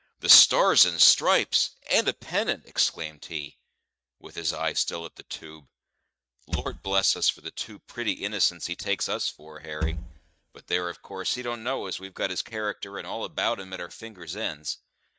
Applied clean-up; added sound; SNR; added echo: neural mask model RNNoise.